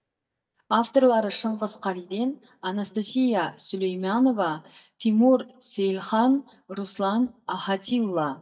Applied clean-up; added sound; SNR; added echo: neural mask model DeepFilterNet 3.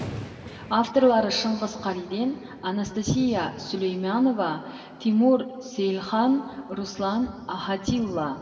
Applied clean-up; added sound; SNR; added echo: none; Thunder; 19 dB; reverberation time 2.3 s.